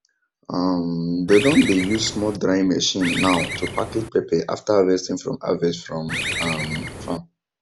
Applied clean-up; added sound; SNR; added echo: none; Bird; 6 dB; none.